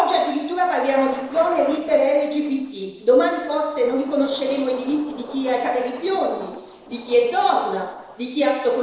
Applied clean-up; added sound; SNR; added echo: neural separator model SepFormer DNS4.